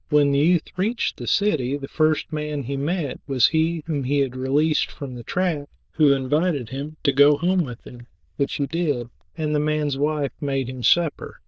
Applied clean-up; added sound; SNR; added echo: neural diffusion model UNIVERSE++.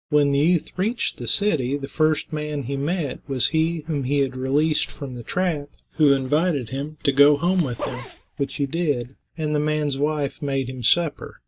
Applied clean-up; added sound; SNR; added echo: neural mask model DeepFilterNet 3.